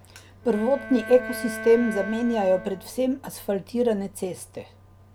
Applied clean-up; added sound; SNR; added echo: none; Bowed string instrument; 13 dB; none.